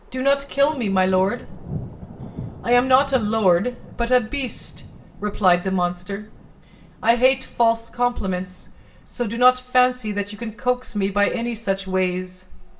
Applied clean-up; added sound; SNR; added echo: none; Thunder; 18 dB; reverberation time 0.5 s.